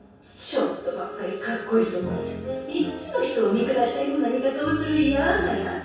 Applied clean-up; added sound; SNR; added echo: none; Wind instrument, woodwind instrument; 17 dB; reverberation time 0.7 s.